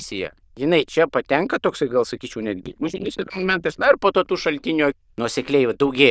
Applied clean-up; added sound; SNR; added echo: neural diffusion model UNIVERSE++.